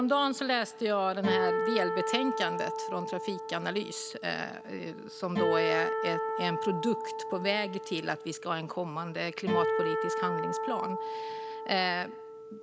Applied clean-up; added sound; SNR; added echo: none; Acoustic guitar; 1 dB; none.